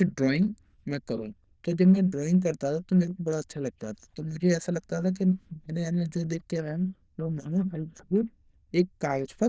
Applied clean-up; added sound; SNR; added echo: neural diffusion model UNIVERSE++.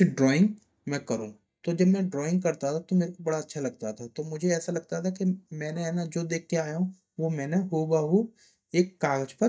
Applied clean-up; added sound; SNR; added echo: neural mask model DeepFilterNet 3.